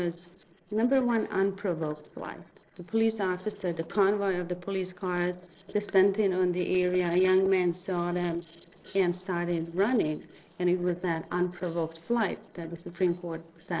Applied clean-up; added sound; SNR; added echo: neural separator model SepFormer DNS4.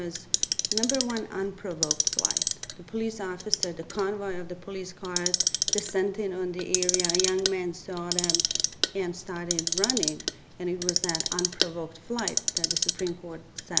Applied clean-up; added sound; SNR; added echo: none; Clock; -2 dB; none.